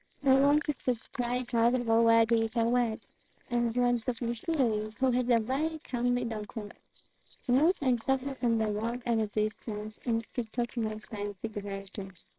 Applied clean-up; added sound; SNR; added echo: neural separator model SepFormer WHAMR!.